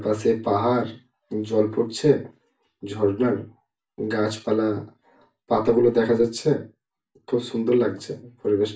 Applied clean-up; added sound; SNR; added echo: none; none; none; reverberation time 0.3 s.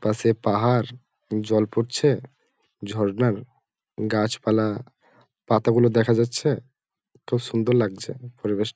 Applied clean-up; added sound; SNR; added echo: none; none; none; none.